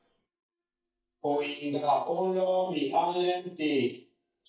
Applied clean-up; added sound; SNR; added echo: neural mask model DeepFilterNet 3.